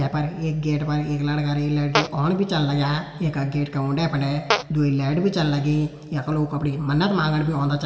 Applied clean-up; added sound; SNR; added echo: none; Fart; 7 dB; reverberation time 1.6 s.